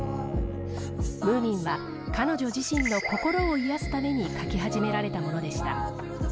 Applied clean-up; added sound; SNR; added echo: none; Bowed string instrument; 10 dB; none.